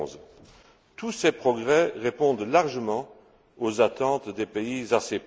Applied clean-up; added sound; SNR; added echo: none; none; none; none.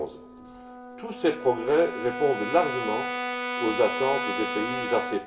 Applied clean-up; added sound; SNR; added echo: none; Brass instrument; 5 dB; reverberation time 0.3 s.